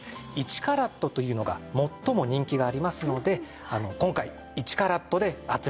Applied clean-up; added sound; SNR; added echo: none; none; none; none.